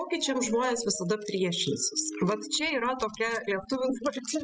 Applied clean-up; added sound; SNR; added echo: classical method spectral subtraction.